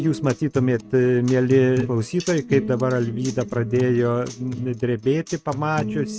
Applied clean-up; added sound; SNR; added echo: neural mask model RNNoise.